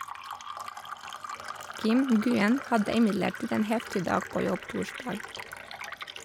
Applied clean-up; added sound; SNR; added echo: none; Fill (with liquid); 11 dB; none.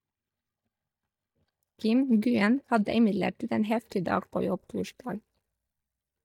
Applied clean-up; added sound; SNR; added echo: neural mask model DeepFilterNet 3.